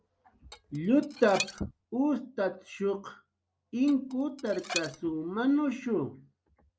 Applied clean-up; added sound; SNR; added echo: none; Dishes, pots, and pans; 10 dB; none.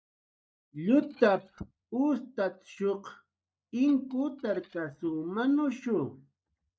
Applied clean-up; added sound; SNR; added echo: neural mask model DeepFilterNet 3.